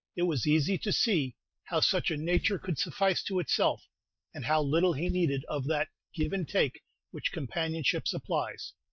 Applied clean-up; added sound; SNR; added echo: neural mask model DeepFilterNet 3.